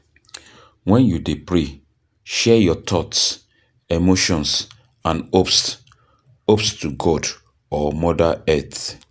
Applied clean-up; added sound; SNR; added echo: none; none; none; none.